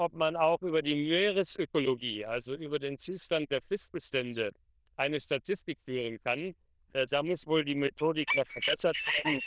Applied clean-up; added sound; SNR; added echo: neural diffusion model UNIVERSE++.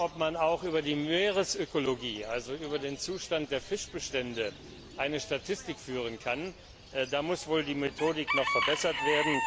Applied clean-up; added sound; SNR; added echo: none; Bird / Chicken, rooster; 7 dB; none.